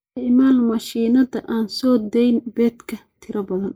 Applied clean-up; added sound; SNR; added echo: neural mask model Resemble Enhance denoiser.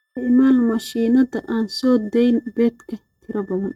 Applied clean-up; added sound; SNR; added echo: neural mask model RNNoise.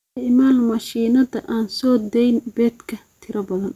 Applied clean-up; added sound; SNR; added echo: none; none; none; none.